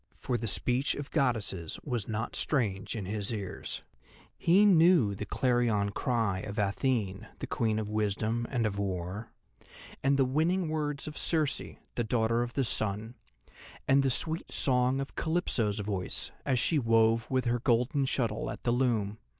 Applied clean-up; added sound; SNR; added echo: none; none; none; none.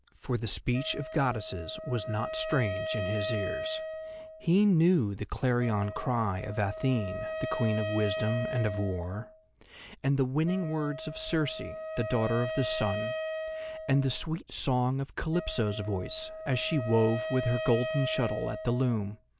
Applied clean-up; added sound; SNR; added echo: none; Wind instrument, woodwind instrument; 8 dB; none.